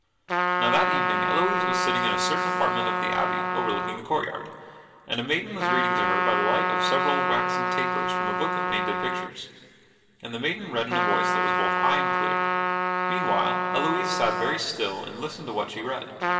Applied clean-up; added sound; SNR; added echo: none; Trumpet; -3 dB; reverberation time 2.8 s.